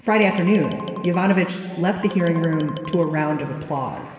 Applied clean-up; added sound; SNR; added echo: none; Marimba, xylophone; 15 dB; reverberation time 2.5 s.